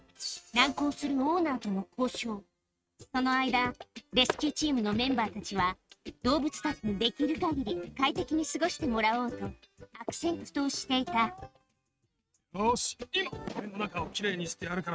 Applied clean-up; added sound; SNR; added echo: neural mask model RNNoise.